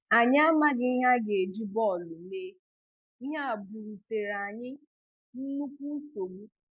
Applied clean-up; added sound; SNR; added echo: neural mask model Resemble Enhance denoiser.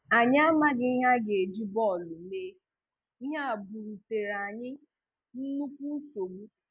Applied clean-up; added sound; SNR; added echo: none; none; none; none.